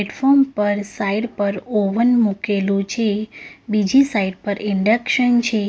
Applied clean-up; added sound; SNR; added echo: none; none; none; none.